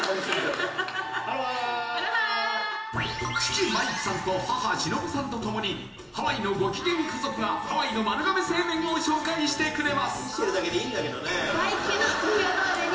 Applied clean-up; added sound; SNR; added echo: none; Wind instrument, woodwind instrument; 13 dB; reverberation time 1.0 s.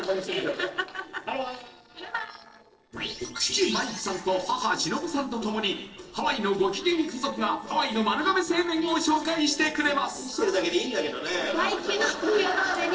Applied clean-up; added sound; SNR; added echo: neural separator model SepFormer DNS4.